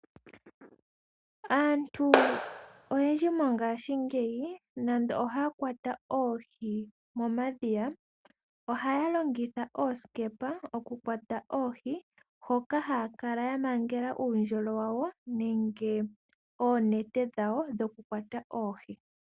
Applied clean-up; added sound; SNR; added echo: none; Clapping; -3 dB; none.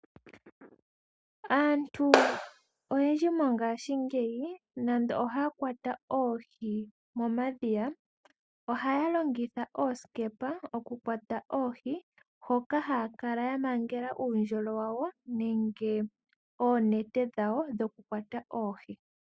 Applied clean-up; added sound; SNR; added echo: classical method spectral subtraction.